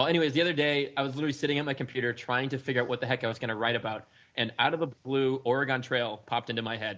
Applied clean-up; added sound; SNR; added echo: none; none; none; none.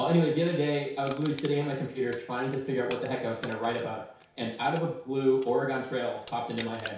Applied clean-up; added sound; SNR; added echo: none; Crushing; 19 dB; reverberation time 0.6 s.